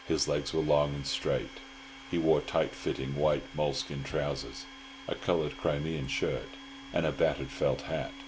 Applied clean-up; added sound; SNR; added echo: none; Domestic sounds, home sounds; 16 dB; none.